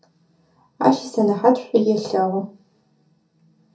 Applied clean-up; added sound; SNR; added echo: none; none; none; reverberation time 0.3 s.